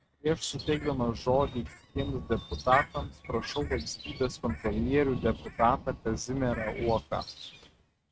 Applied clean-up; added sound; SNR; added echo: neural mask model RNNoise.